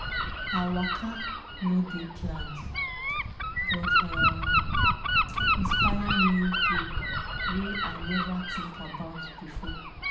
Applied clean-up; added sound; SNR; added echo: none; Gull, seagull / Wind; -5 dB; reverberation time 0.6 s.